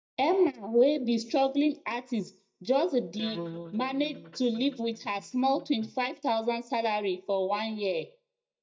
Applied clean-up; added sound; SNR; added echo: neural mask model DeepFilterNet 3.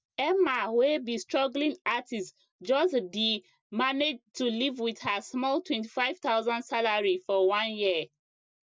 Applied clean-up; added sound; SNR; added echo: none; none; none; none.